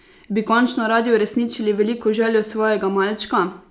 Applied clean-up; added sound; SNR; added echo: none; none; none; none.